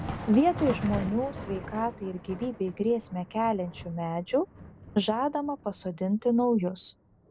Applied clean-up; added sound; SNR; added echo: none; Thunder; 12 dB; none.